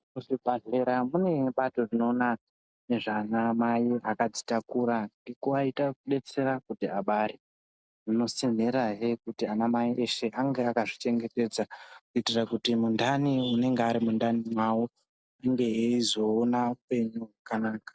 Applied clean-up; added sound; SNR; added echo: none; none; none; none.